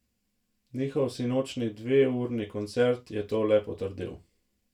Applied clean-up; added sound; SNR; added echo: none; none; none; reverberation time 0.2 s.